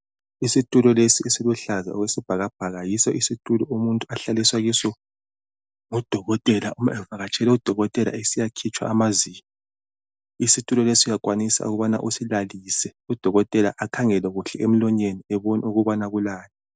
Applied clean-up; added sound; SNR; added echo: none; none; none; none.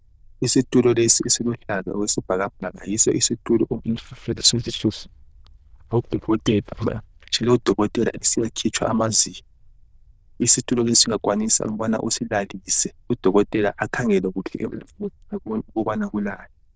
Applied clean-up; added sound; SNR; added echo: neural diffusion model UNIVERSE++.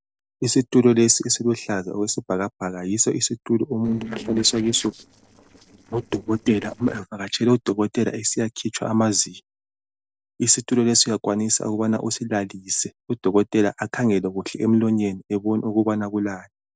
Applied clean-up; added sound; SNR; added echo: neural separator model SepFormer DNS4.